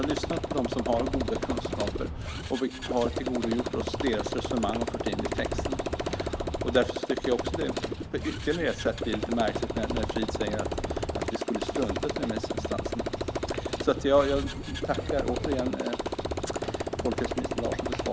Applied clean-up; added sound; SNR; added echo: none; Motorcycle + Walk, footsteps; 0 dB; none.